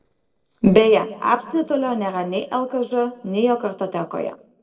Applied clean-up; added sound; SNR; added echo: neural separator model SepFormer DNS4.